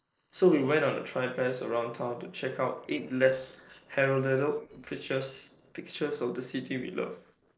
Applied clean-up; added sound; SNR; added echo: neural separator model SepFormer DNS4.